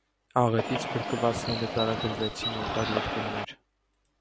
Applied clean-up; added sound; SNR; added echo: none; Bird; 1 dB; none.